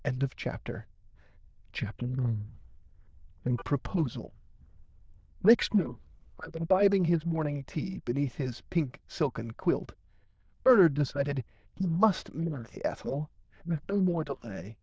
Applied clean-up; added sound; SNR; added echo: neural diffusion model UNIVERSE++.